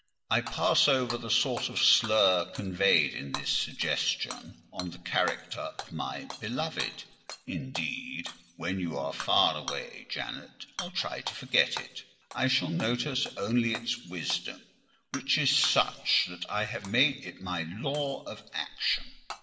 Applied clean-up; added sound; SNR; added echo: none; Shatter / Hammer; 15 dB; reverberation time 1.0 s.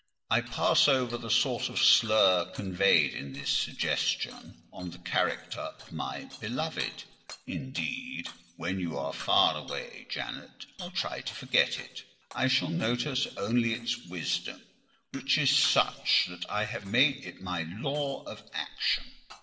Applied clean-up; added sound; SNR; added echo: neural separator model SepFormer DNS4.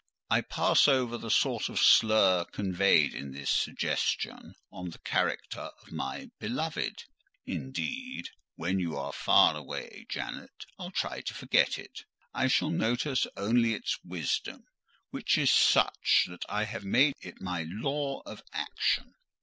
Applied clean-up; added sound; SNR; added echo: none; none; none; none.